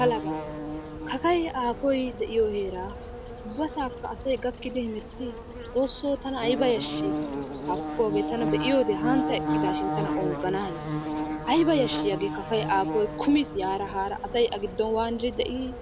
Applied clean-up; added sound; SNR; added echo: none; Buzz / Bird; 4 dB; none.